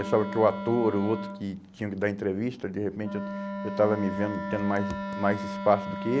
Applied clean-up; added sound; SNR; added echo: none; Wind instrument, woodwind instrument; 7 dB; none.